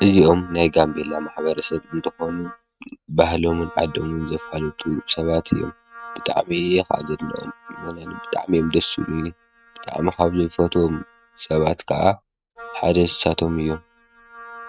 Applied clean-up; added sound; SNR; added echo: neural mask model RNNoise.